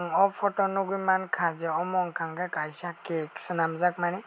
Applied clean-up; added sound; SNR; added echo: none; none; none; none.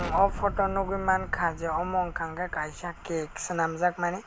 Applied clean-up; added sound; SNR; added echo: none; Explosion; 10 dB; none.